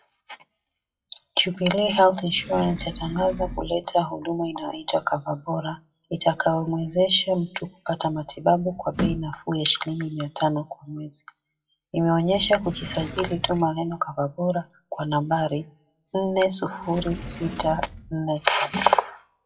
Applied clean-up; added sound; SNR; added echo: classical method WPE with log-MMSE.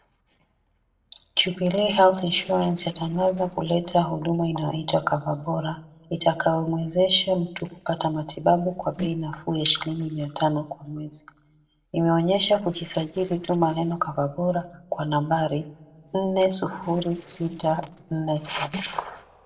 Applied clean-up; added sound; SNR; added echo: neural separator model SepFormer DNS4.